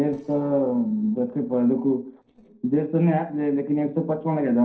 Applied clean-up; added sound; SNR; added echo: neural separator model SepFormer DNS4.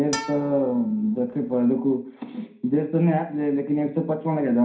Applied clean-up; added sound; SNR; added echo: none; Bowed string instrument; 13 dB; reverberation time 0.5 s.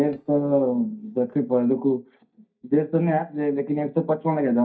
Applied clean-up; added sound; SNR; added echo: neural mask model DeepFilterNet 3.